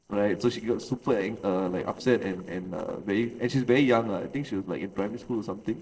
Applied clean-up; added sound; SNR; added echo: neural separator model SepFormer DNS4.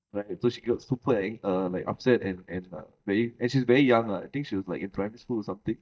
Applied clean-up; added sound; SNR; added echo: neural mask model DeepFilterNet 3.